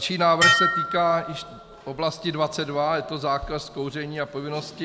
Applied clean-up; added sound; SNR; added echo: none; Dishes, pots, and pans; 0 dB; none.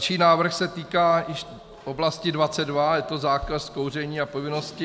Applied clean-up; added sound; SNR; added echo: none; none; none; none.